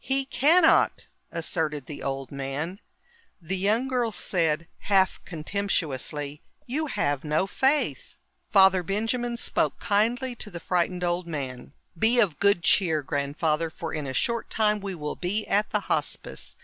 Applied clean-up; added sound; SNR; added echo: none; none; none; none.